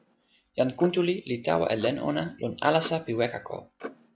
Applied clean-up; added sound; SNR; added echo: none; Clock; 18 dB; none.